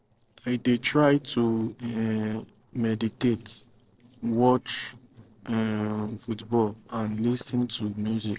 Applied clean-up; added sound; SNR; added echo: neural separator model SepFormer DNS4.